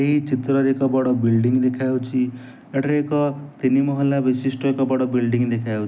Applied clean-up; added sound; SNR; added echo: none; none; none; none.